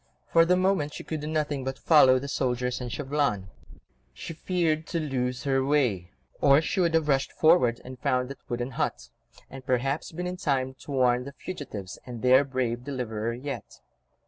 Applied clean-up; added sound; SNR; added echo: none; none; none; none.